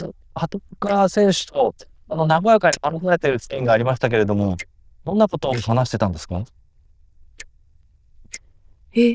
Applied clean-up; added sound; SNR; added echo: neural diffusion model UNIVERSE++.